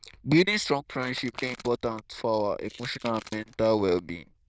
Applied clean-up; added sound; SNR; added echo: neural diffusion model UNIVERSE++.